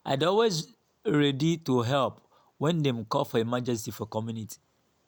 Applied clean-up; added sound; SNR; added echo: none; none; none; none.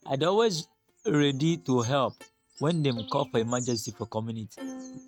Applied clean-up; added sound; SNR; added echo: neural mask model RNNoise.